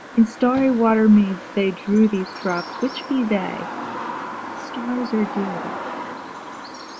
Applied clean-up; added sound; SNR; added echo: none; Bird vocalization, bird call, bird song; 11 dB; none.